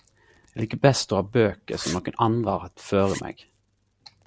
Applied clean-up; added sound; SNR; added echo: none; Zipper (clothing); 20 dB; none.